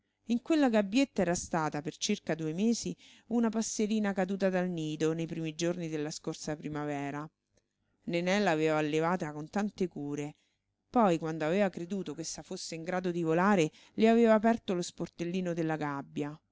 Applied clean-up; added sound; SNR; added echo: none; none; none; none.